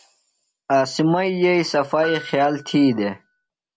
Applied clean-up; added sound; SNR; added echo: none; Piano; 15 dB; none.